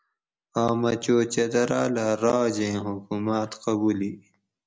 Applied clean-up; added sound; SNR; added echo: none; none; none; none.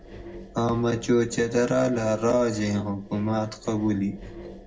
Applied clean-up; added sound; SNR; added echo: none; Engine; 16 dB; reverberation time 0.4 s.